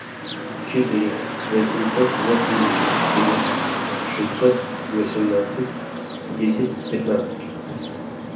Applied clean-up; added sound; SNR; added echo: none; Car passing by / Traffic noise, roadway noise; 3 dB; reverberation time 0.5 s.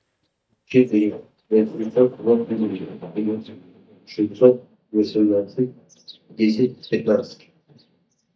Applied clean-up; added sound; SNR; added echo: neural mask model DeepFilterNet 3.